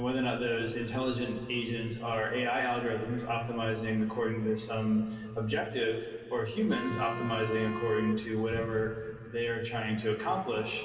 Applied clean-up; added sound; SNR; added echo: none; Wind instrument, woodwind instrument; 10 dB; reverberation time 2.5 s.